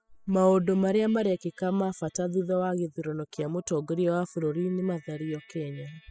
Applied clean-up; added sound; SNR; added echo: classical method spectral subtraction.